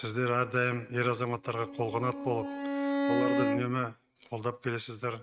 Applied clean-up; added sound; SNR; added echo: neural mask model RNNoise.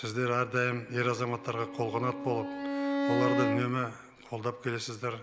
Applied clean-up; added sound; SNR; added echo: none; Bowed string instrument; 3 dB; none.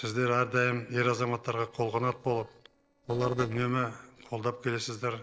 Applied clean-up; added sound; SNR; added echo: neural separator model SepFormer DNS4.